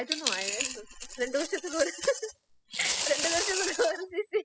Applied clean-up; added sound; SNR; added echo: classical method spectral subtraction.